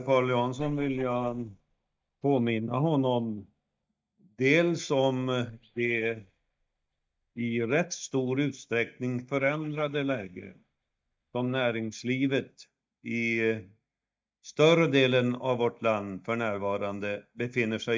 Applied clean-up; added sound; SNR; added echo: neural mask model DeepFilterNet 3.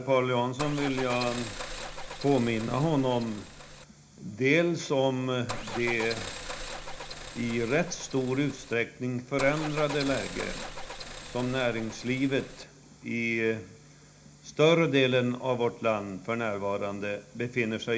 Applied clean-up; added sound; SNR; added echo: none; Car; 10 dB; reverberation time 0.4 s.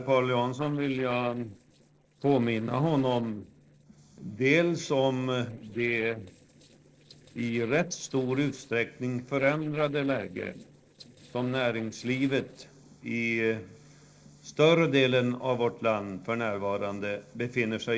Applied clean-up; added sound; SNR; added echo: neural separator model SepFormer DNS4.